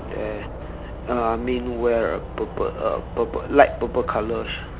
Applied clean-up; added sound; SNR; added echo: none; Insect / Frog; 10 dB; none.